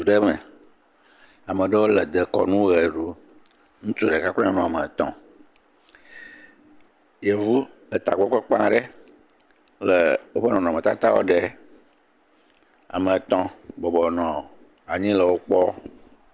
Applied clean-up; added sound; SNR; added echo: none; none; none; none.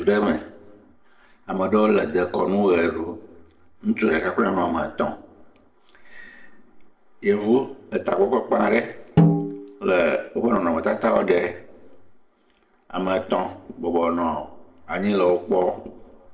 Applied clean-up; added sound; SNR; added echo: neural separator model SepFormer DNS4.